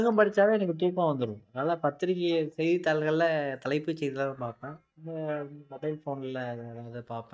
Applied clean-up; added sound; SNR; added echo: neural mask model DeepFilterNet 3.